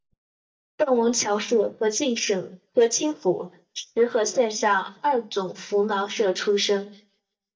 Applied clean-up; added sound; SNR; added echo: neural mask model DeepFilterNet 3.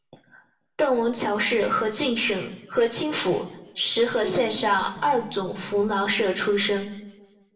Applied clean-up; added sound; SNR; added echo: none; Guitar; 14 dB; reverberation time 0.8 s.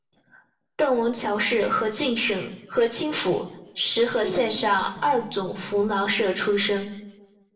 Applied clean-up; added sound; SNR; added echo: neural separator model SepFormer DNS4.